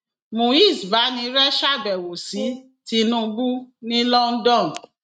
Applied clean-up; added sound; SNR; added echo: neural mask model RNNoise.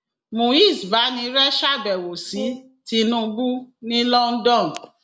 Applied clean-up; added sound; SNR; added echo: none; Brass instrument; 17 dB; none.